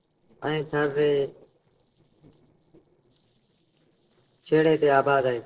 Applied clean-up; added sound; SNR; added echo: neural separator model SepFormer DNS4.